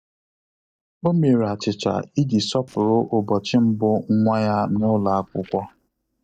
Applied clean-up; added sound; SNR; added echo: neural mask model DeepFilterNet 3.